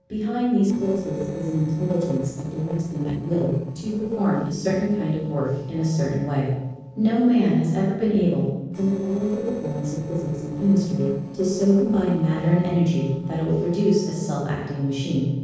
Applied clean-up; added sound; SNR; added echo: neural separator model SepFormer DNS4.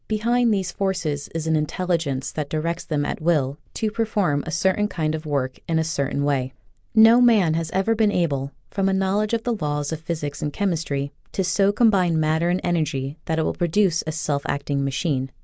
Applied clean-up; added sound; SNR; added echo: none; none; none; none.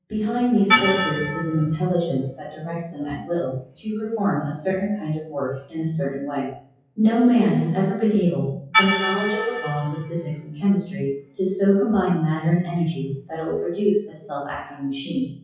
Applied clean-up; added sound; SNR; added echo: classical method WPE with log-MMSE.